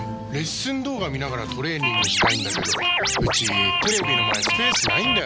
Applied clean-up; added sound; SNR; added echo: none; Scratching (performance technique); -5 dB; none.